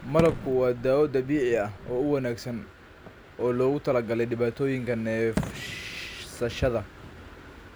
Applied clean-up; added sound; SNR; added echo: none; Fireworks; 13 dB; none.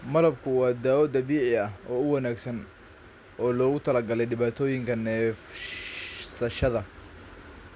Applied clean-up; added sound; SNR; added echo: none; none; none; none.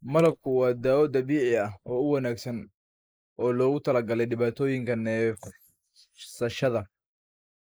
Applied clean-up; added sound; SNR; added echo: neural mask model Resemble Enhance denoiser.